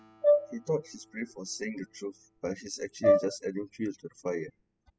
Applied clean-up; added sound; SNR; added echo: classical method spectral subtraction.